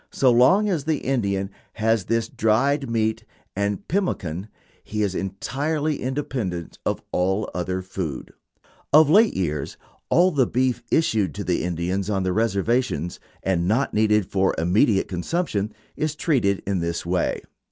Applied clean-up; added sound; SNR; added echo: none; none; none; none.